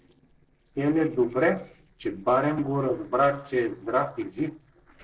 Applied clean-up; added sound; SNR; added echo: neural separator model SepFormer DNS4.